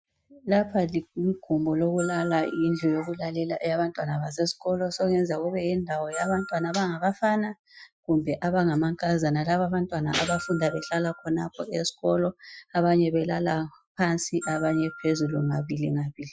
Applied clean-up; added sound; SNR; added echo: classical method Wiener filter.